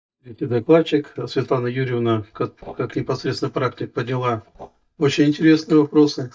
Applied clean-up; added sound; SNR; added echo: neural mask model DeepFilterNet 3.